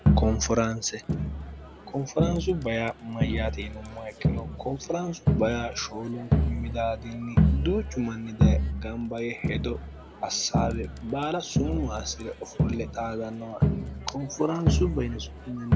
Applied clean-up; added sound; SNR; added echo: none; Crowd; -3 dB; none.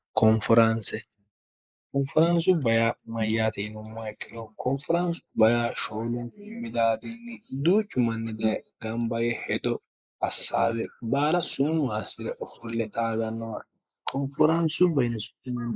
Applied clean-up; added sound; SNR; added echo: neural mask model Resemble Enhance denoiser.